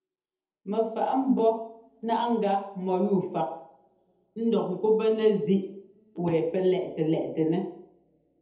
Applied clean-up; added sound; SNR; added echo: none; none; none; reverberation time 0.7 s.